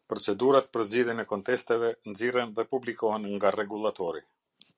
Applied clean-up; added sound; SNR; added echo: none; none; none; none.